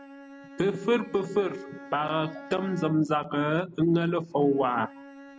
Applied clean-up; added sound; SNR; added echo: none; Bowed string instrument; 18 dB; none.